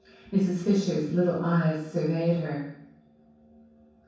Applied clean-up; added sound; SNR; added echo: none; none; none; reverberation time 0.7 s.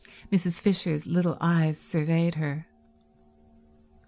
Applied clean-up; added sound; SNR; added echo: none; none; none; none.